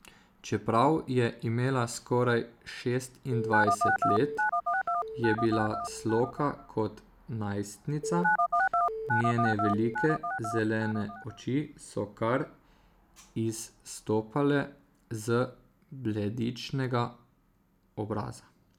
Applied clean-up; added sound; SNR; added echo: none; Telephone; -1 dB; none.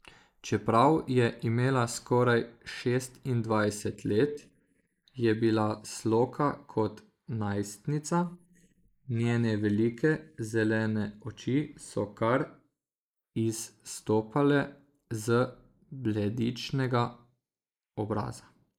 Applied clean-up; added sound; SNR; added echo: neural mask model Resemble Enhance denoiser.